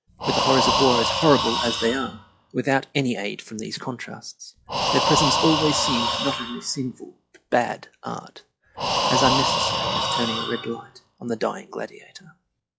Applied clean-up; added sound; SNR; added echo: classical method log-MMSE.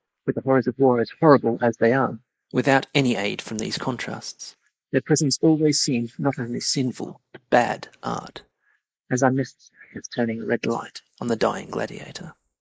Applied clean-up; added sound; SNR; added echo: neural mask model Resemble Enhance denoiser.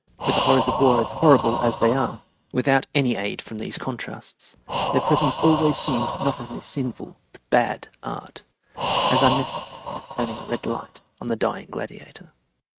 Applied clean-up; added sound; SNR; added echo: neural mask model RNNoise.